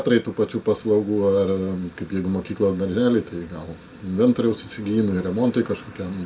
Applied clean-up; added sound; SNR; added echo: none; none; none; reverberation time 0.2 s.